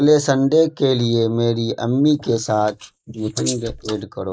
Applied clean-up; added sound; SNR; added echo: neural mask model Resemble Enhance denoiser.